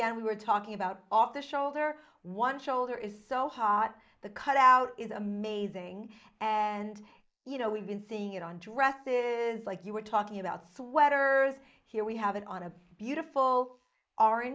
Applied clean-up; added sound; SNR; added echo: neural mask model Resemble Enhance denoiser.